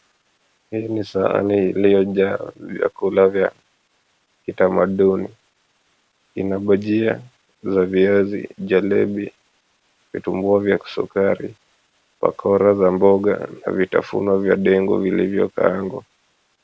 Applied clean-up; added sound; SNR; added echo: none; none; none; none.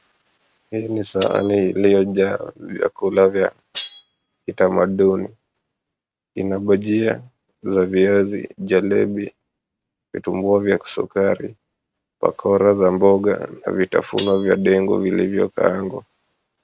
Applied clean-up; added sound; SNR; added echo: neural mask model RNNoise.